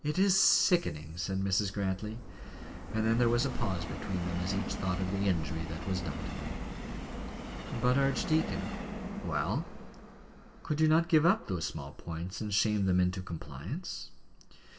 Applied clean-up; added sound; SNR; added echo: none; Subway, metro, underground; 8 dB; reverberation time 0.7 s.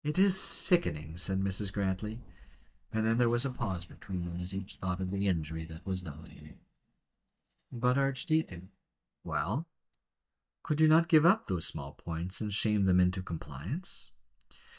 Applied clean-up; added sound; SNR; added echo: neural mask model DeepFilterNet 3.